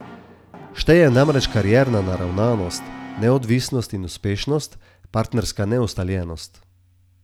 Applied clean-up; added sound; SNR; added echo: none; Brass instrument; 18 dB; none.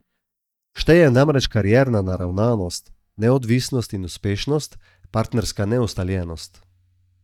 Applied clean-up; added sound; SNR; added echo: neural mask model DeepFilterNet 3.